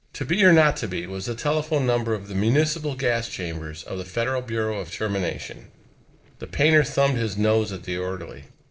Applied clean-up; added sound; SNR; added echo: neural separator model SepFormer DNS4.